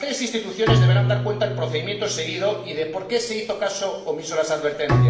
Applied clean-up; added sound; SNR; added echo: none; Bowed string instrument; -1 dB; reverberation time 0.9 s.